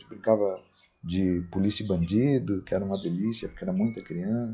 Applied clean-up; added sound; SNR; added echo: classical method log-MMSE.